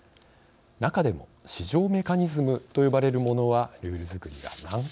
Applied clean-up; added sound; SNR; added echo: none; none; none; none.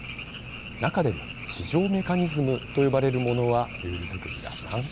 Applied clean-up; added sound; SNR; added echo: none; Frog; 11 dB; none.